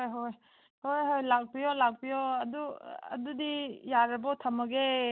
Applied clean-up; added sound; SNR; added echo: none; none; none; none.